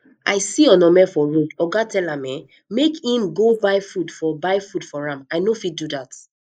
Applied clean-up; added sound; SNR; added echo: neural mask model Resemble Enhance denoiser.